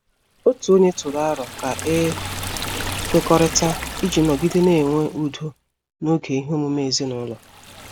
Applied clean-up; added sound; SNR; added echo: none; Liquid; 11 dB; none.